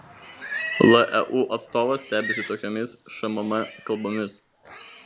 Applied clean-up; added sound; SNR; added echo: none; Livestock, farm animals, working animals; 10 dB; none.